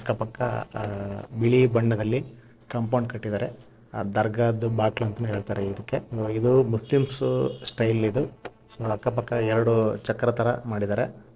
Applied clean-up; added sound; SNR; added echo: neural separator model SepFormer DNS4.